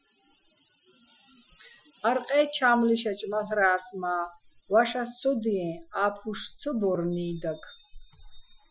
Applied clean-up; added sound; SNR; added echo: classical method Wiener filter.